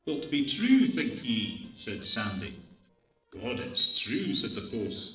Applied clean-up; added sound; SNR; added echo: neural separator model SepFormer DNS4.